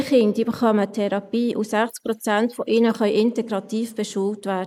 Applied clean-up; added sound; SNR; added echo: neural mask model Resemble Enhance denoiser.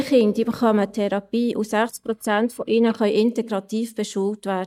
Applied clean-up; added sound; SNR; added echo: neural mask model DeepFilterNet 3.